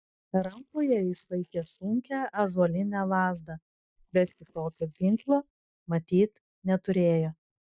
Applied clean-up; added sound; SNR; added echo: neural mask model DeepFilterNet 3.